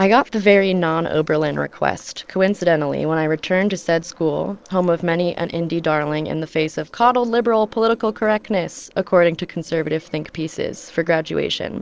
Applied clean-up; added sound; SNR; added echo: neural separator model SepFormer DNS4.